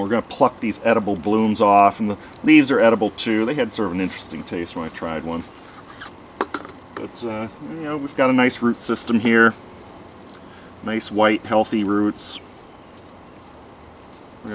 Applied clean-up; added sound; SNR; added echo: none; none; none; none.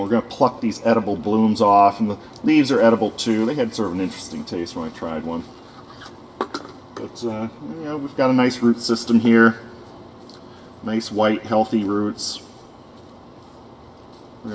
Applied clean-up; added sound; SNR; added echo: none; none; none; reverberation time 0.7 s.